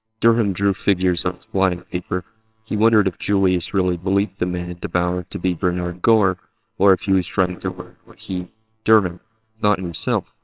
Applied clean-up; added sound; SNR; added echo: neural separator model SepFormer WHAMR!.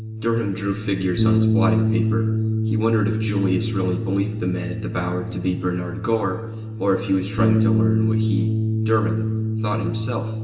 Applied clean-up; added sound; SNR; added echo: none; Bass guitar; -2 dB; reverberation time 1.2 s.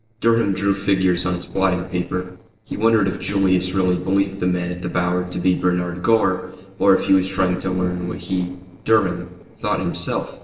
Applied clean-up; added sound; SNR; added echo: neural separator model SepFormer DNS4.